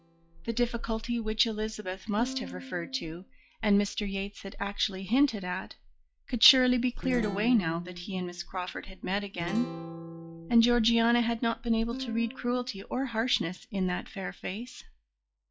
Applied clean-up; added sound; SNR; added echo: classical method log-MMSE.